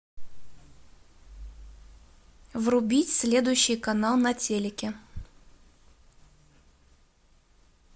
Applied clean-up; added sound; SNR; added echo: none; none; none; none.